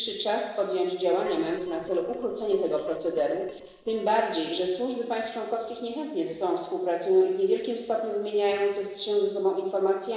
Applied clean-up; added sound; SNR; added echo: neural separator model SepFormer DNS4.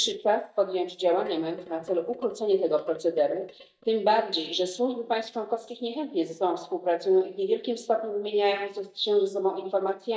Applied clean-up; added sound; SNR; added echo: neural mask model DeepFilterNet 3.